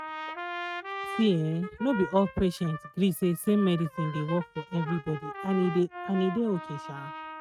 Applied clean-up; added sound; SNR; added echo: neural mask model RNNoise.